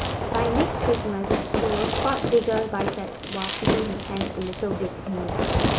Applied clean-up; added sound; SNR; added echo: none; Fireworks; -1 dB; none.